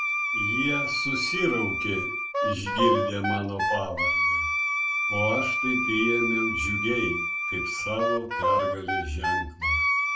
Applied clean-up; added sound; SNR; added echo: none; Wind instrument, woodwind instrument; -3 dB; reverberation time 0.2 s.